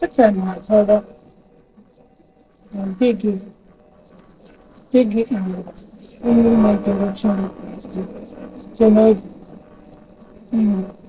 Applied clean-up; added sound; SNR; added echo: neural separator model SepFormer DNS4.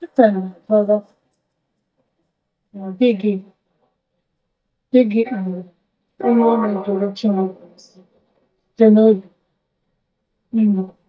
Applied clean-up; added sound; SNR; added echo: neural mask model DeepFilterNet 3.